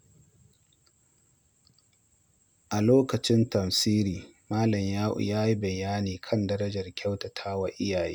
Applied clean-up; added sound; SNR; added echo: none; none; none; none.